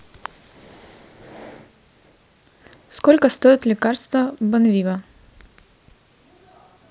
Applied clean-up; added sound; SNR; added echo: none; none; none; none.